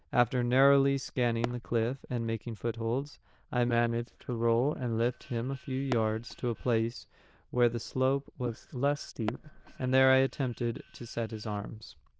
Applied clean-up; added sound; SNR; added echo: neural diffusion model UNIVERSE++.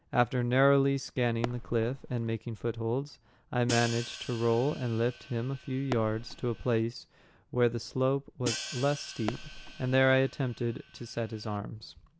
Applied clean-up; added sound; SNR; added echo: none; Fireworks + Hi-hat; 11 dB; none.